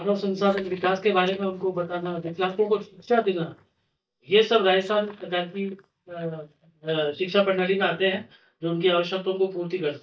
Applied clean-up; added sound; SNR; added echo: neural mask model DeepFilterNet 3.